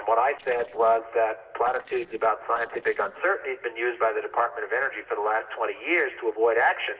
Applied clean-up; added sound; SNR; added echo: neural separator model SepFormer DNS4.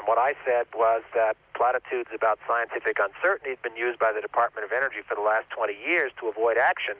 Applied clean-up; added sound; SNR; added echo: none; none; none; none.